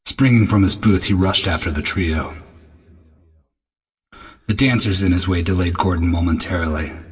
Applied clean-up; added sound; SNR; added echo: none; none; none; reverberation time 1.7 s.